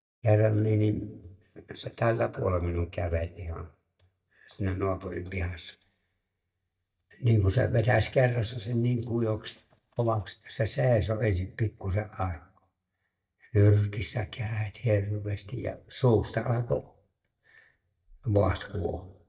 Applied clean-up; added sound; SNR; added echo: neural mask model DeepFilterNet 3.